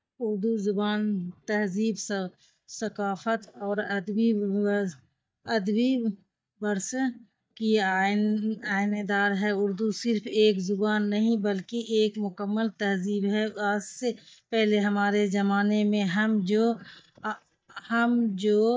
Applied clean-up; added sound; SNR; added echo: neural mask model DeepFilterNet 3.